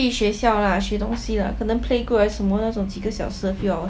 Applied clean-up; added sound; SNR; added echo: none; none; none; none.